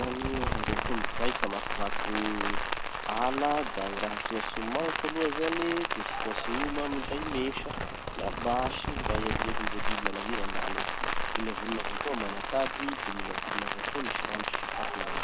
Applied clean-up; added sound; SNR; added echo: none; Rain; -3 dB; none.